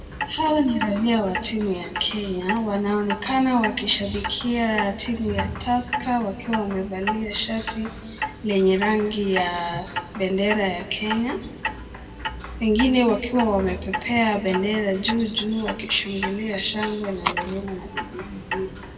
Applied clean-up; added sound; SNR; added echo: none; Clock; 9 dB; reverberation time 1.5 s.